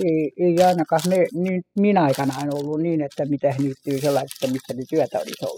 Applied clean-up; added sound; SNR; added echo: classical method spectral subtraction.